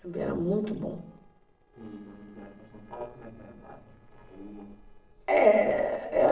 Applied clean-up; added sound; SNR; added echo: neural separator model SepFormer DNS4.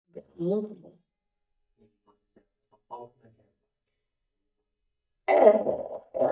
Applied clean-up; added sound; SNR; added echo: neural mask model DeepFilterNet 3.